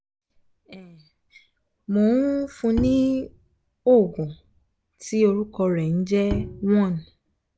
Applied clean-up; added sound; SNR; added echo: none; Bowed string instrument; 10 dB; none.